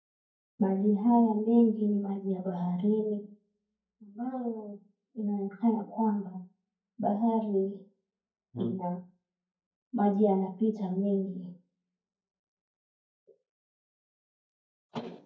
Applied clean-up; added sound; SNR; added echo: neural mask model DeepFilterNet 3.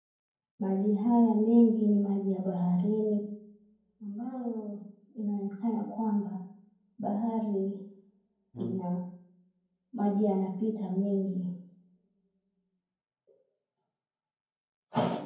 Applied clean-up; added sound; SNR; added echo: none; Brass instrument; 11 dB; reverberation time 0.9 s.